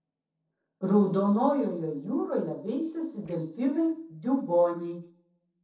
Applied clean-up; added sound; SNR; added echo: neural separator model SepFormer DNS4.